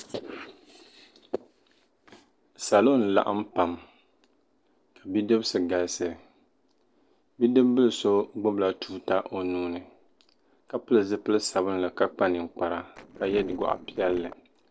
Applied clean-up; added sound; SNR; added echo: neural separator model SepFormer DNS4.